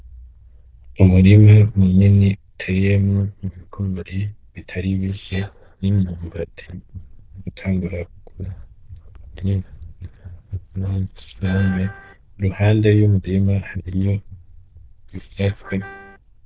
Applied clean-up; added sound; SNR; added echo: neural diffusion model UNIVERSE++.